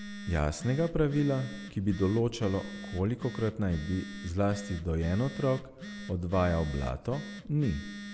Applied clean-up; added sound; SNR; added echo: none; Telephone; 12 dB; none.